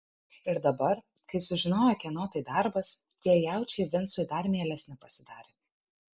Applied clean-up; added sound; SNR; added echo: none; none; none; none.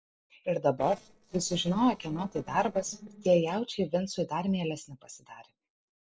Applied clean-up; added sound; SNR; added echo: neural separator model SepFormer DNS4.